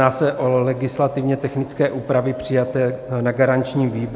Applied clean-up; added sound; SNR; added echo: none; none; none; none.